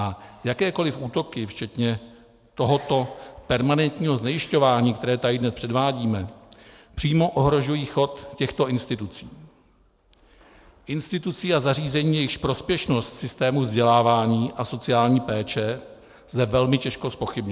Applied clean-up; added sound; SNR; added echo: none; none; none; none.